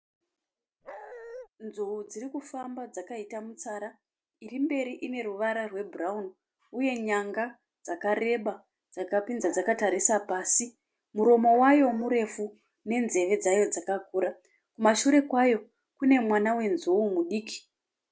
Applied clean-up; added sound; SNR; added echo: none; Dog; 15 dB; none.